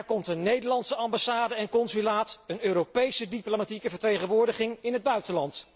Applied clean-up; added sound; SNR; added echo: none; none; none; none.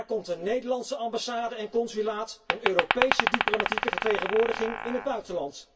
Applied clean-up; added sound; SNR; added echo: none; Glass; -1 dB; reverberation time 0.1 s.